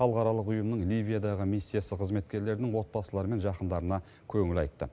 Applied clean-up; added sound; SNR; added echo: none; none; none; none.